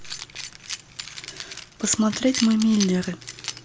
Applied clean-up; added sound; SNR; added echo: none; Keys jangling; 10 dB; none.